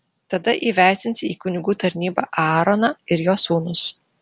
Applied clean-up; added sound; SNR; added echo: none; none; none; none.